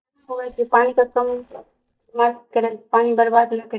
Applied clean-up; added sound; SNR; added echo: neural mask model DeepFilterNet 3.